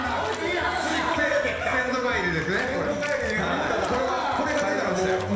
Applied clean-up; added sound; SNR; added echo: none; Bathtub (filling or washing) / Water; 17 dB; reverberation time 1.1 s.